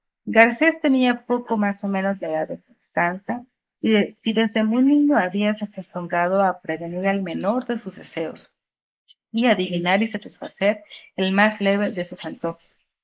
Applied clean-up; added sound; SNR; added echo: neural mask model Resemble Enhance denoiser.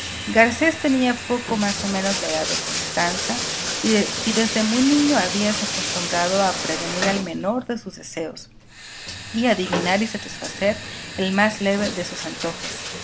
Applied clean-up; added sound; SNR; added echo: none; Bathtub (filling or washing); 5 dB; none.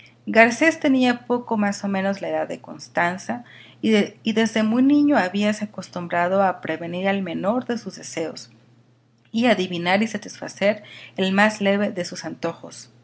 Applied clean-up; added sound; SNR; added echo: none; none; none; none.